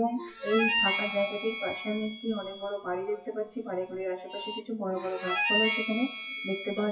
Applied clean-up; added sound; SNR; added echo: classical method WPE with log-MMSE.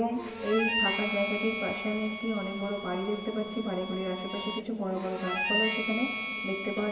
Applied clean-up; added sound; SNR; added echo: none; Harmonica; 3 dB; reverberation time 2.6 s.